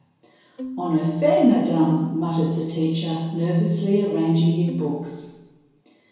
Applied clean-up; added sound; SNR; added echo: none; Bowed string instrument; 16 dB; reverberation time 1.0 s.